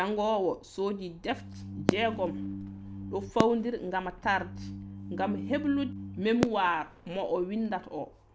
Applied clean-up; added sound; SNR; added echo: none; Organ + Fireworks; 5 dB; none.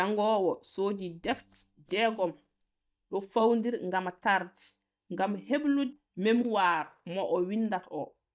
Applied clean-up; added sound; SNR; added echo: neural mask model DeepFilterNet 3.